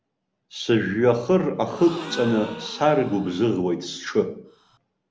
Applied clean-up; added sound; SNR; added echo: none; Gasp; 16 dB; none.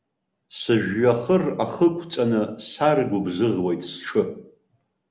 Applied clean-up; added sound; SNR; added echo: none; none; none; none.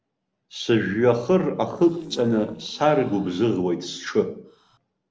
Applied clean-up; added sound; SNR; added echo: neural separator model SepFormer DNS4.